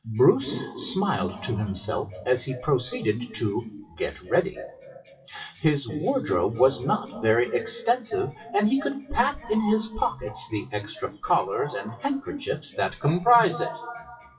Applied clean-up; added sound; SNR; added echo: classical method WPE with log-MMSE.